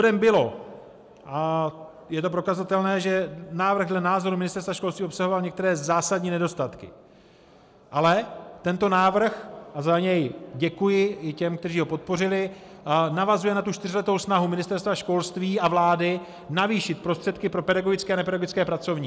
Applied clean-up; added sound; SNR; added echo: none; none; none; none.